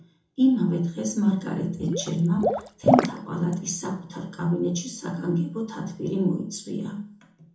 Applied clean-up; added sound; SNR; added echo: none; Water / Liquid; 2 dB; reverberation time 0.6 s.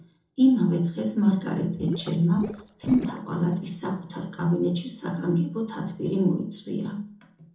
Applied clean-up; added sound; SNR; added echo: neural separator model SepFormer DNS4.